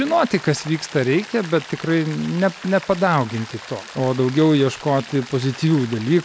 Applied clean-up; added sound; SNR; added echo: none; Rain; 17 dB; none.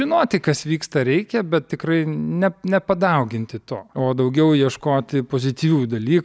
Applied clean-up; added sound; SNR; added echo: none; none; none; none.